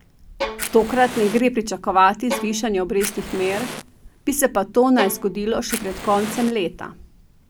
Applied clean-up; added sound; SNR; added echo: none; Fire + Bowed string instrument; 12 dB; none.